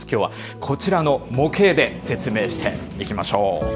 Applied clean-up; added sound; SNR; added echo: none; none; none; none.